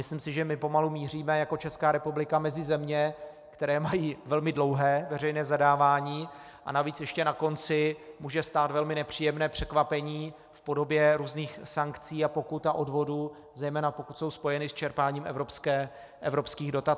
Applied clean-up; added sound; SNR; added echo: none; none; none; none.